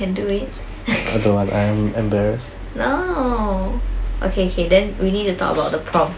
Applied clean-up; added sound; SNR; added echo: none; none; none; none.